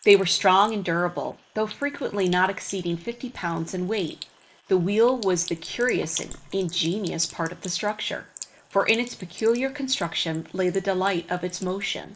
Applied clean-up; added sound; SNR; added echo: neural mask model Resemble Enhance denoiser.